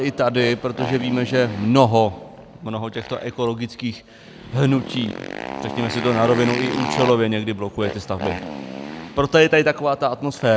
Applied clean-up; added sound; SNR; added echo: none; Motorcycle; 11 dB; none.